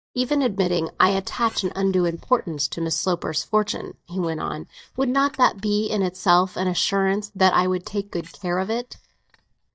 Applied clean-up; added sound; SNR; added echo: neural mask model DeepFilterNet 3.